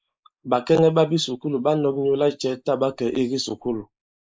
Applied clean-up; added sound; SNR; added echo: neural mask model Resemble Enhance denoiser.